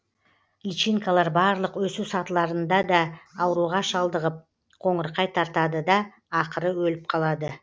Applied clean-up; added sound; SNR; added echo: none; none; none; none.